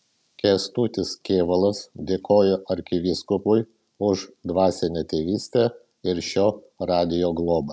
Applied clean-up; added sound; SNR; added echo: none; none; none; none.